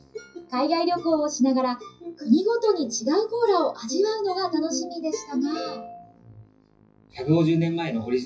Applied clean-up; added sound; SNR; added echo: classical method WPE with log-MMSE.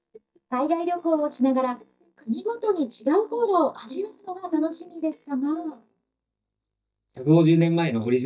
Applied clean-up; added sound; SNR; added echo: neural mask model DeepFilterNet 3.